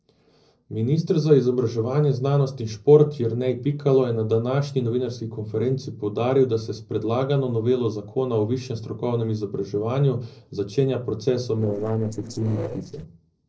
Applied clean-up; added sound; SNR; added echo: neural separator model SepFormer DNS4.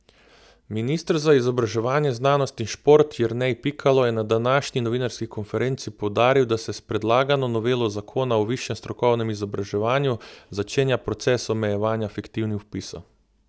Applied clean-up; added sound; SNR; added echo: none; none; none; none.